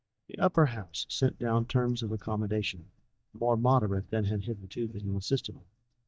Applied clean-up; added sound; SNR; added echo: neural mask model DeepFilterNet 3.